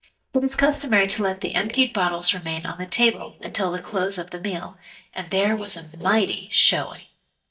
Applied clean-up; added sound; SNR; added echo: neural mask model DeepFilterNet 3.